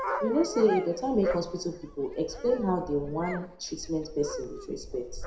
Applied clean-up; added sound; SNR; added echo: none; Dog; 7 dB; reverberation time 0.5 s.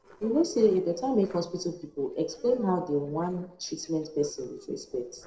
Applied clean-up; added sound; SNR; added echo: neural separator model SepFormer DNS4.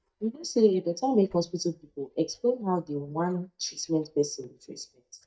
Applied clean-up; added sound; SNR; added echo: neural mask model DeepFilterNet 3.